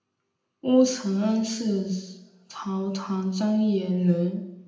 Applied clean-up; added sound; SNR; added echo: none; none; none; reverberation time 0.8 s.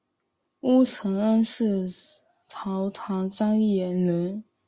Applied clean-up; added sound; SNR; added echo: none; none; none; none.